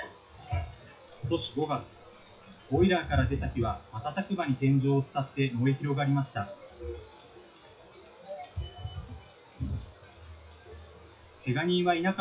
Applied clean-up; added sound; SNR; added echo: classical method WPE with log-MMSE.